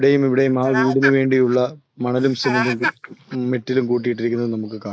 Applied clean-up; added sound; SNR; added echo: neural mask model Resemble Enhance denoiser.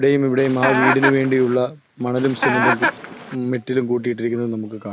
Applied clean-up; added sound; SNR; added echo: none; Chicken, rooster; 2 dB; none.